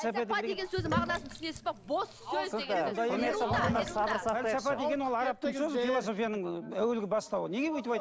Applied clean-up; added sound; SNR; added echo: none; Sink (filling or washing); 9 dB; none.